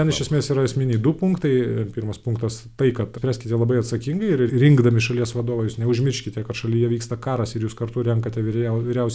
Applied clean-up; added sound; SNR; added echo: none; none; none; none.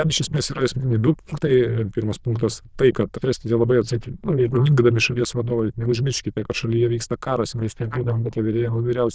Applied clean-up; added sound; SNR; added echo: neural diffusion model UNIVERSE++.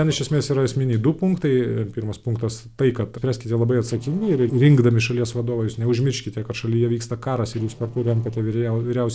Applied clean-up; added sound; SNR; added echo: neural separator model SepFormer DNS4.